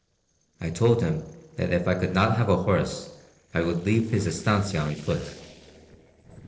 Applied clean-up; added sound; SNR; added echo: neural separator model SepFormer DNS4.